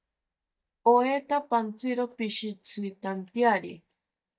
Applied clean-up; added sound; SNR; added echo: neural mask model DeepFilterNet 3.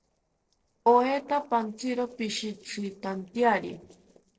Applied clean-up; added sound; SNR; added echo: neural separator model SepFormer DNS4.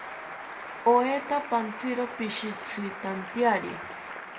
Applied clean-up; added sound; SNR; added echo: none; Applause; 10 dB; reverberation time 0.9 s.